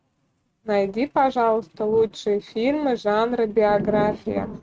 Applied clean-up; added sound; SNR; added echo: neural mask model RNNoise.